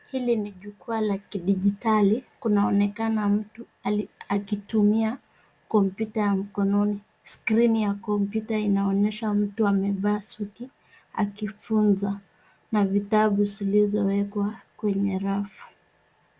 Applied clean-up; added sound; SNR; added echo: none; none; none; none.